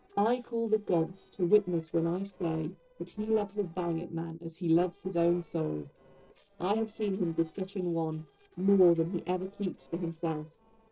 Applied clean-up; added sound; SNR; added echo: neural separator model SepFormer DNS4.